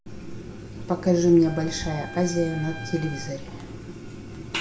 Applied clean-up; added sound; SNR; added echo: none; Trumpet; 18 dB; reverberation time 0.4 s.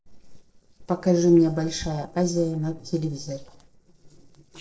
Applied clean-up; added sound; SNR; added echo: neural separator model SepFormer DNS4.